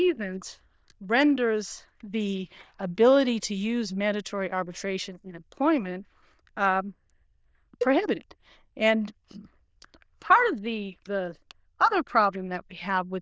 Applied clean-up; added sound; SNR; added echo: neural diffusion model UNIVERSE++.